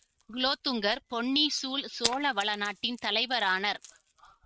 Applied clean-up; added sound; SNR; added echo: neural mask model RNNoise.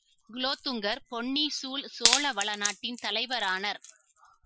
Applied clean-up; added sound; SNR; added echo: classical method Wiener filter.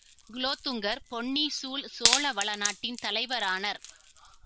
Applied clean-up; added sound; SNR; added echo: none; Wood; 2 dB; none.